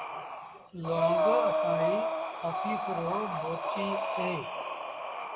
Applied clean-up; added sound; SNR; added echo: none; Breathing; -5 dB; none.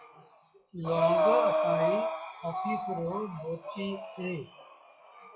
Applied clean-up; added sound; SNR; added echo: classical method log-MMSE.